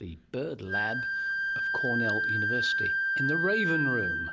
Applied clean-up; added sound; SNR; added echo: none; Wind instrument, woodwind instrument; -4 dB; none.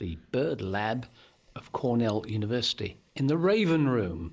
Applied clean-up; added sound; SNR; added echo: neural mask model Resemble Enhance denoiser.